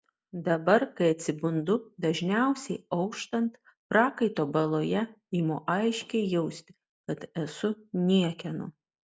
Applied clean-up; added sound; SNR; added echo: none; none; none; none.